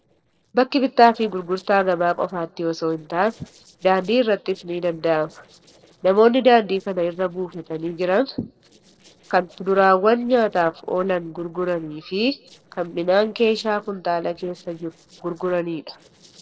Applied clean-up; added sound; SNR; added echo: neural separator model SepFormer DNS4.